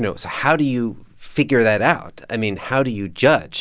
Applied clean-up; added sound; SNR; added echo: none; none; none; none.